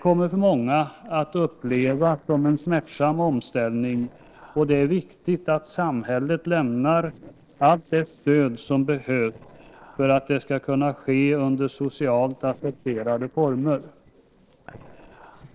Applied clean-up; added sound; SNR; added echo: neural separator model SepFormer DNS4.